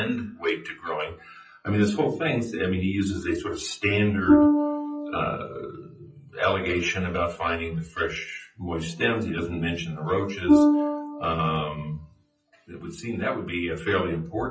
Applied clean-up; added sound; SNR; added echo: classical method WPE with log-MMSE.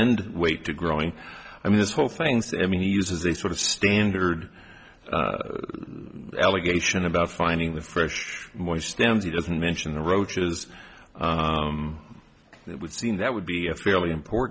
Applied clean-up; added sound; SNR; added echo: none; none; none; none.